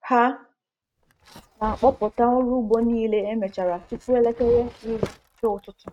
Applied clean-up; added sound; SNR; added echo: neural mask model RNNoise.